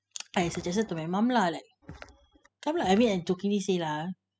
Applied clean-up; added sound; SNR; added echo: classical method spectral subtraction.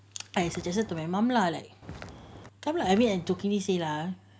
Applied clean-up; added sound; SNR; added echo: none; Walk, footsteps; 15 dB; none.